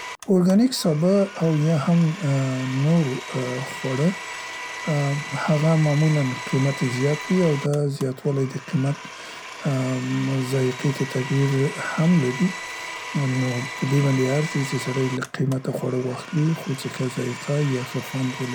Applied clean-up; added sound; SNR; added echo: none; Domestic sounds, home sounds; 12 dB; none.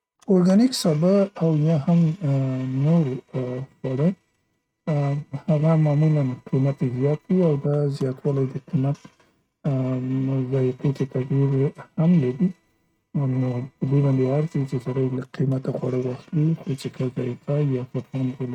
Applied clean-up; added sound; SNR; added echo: neural mask model RNNoise.